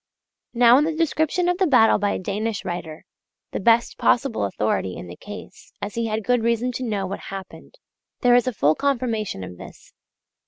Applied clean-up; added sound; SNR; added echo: none; none; none; none.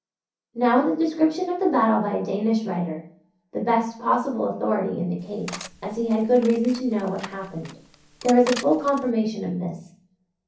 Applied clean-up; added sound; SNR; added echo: none; Cutlery, silverware; 16 dB; reverberation time 0.6 s.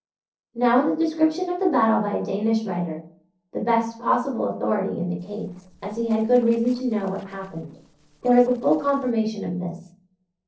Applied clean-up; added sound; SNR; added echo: neural separator model SepFormer DNS4.